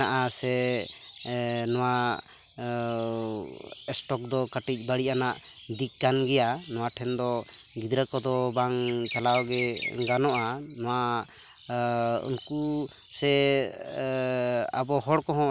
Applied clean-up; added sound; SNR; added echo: none; none; none; none.